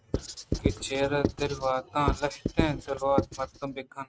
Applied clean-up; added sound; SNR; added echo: neural mask model RNNoise.